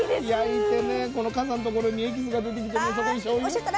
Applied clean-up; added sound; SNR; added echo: none; none; none; none.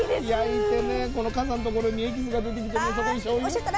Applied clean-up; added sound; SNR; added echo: none; Bell / Train; 10 dB; none.